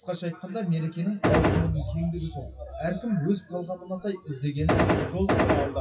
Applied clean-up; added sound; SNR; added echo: classical method WPE with log-MMSE.